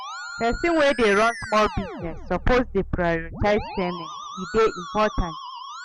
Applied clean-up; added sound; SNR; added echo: none; Musical instrument; 12 dB; none.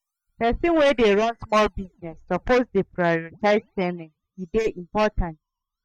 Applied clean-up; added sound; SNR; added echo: neural mask model DeepFilterNet 3.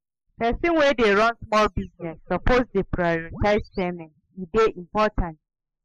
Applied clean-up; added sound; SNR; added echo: neural mask model Resemble Enhance denoiser.